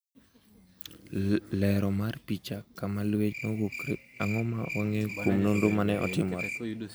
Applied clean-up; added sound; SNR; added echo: none; Cricket; 11 dB; none.